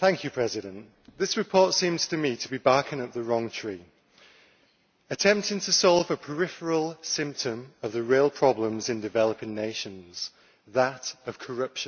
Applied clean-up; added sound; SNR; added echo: none; none; none; none.